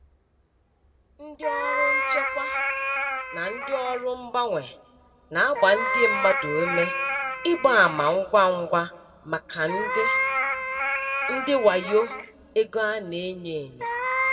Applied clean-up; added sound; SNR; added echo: none; Meow; 3 dB; reverberation time 1.5 s.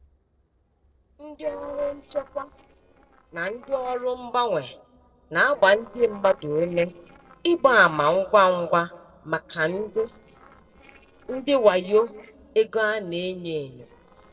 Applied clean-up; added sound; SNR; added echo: neural separator model SepFormer DNS4.